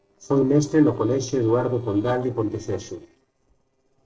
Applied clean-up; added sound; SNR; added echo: neural separator model SepFormer DNS4.